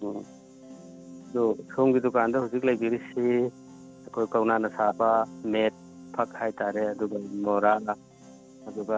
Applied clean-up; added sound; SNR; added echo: none; Piano; 19 dB; none.